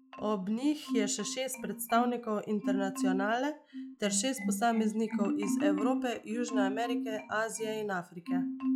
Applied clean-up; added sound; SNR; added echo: classical method log-MMSE.